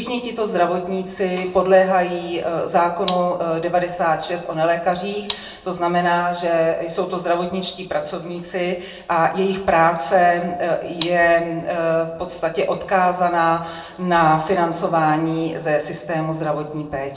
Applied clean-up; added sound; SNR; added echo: none; Gunshot, gunfire; 17 dB; reverberation time 0.6 s.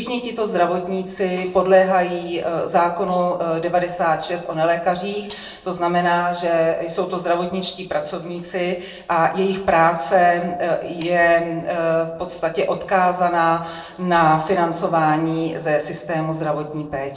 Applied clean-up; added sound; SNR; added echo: neural separator model SepFormer DNS4.